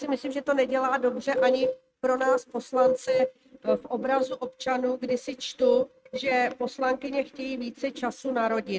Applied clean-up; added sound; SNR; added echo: neural mask model RNNoise.